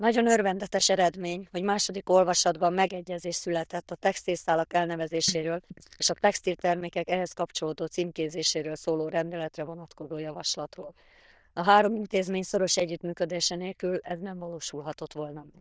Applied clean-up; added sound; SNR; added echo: neural diffusion model UNIVERSE++.